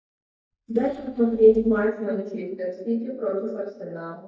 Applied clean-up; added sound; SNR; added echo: neural mask model DeepFilterNet 3.